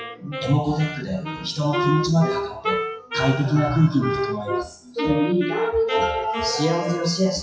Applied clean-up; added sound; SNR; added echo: classical method WPE with log-MMSE.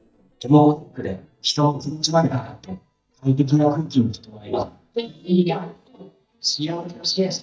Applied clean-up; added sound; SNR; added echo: neural mask model DeepFilterNet 3.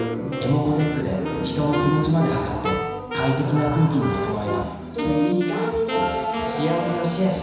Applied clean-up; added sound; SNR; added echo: none; Wind instrument, woodwind instrument; 8 dB; reverberation time 1.0 s.